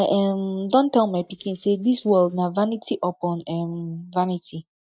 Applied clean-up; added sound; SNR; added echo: neural mask model DeepFilterNet 3.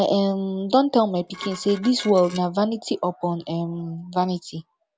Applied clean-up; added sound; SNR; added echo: none; Dishes, pots, and pans; 18 dB; none.